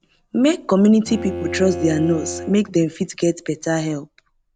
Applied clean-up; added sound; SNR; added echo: none; Bowed string instrument; 12 dB; none.